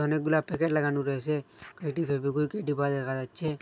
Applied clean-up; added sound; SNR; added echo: none; none; none; none.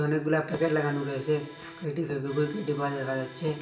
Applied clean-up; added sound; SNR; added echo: none; Accordion; 17 dB; reverberation time 1.0 s.